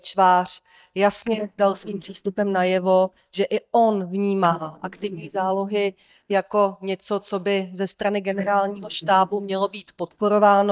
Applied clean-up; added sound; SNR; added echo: neural mask model DeepFilterNet 3.